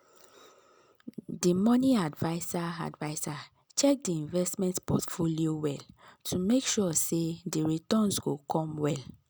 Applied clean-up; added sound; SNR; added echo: none; none; none; none.